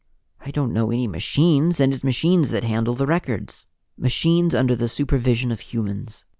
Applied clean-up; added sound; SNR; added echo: none; none; none; none.